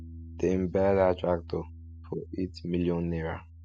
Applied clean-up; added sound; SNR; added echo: neural mask model RNNoise.